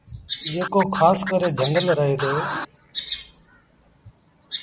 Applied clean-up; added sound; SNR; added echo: none; Scratching (performance technique); 7 dB; none.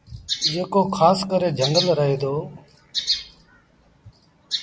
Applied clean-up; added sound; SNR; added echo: none; none; none; none.